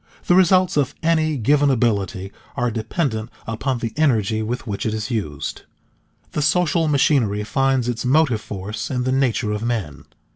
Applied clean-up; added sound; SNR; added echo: none; none; none; none.